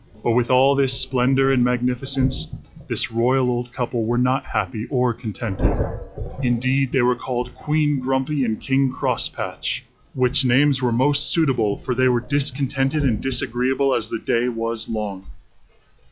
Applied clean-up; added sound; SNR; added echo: classical method log-MMSE.